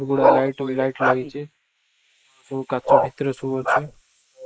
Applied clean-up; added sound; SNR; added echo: neural mask model Resemble Enhance denoiser.